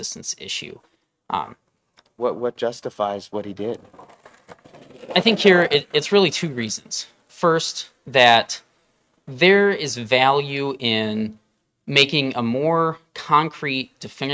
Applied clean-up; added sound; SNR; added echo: neural mask model RNNoise.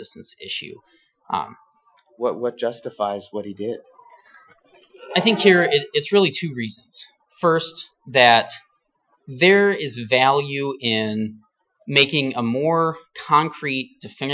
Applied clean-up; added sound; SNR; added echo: classical method Wiener filter.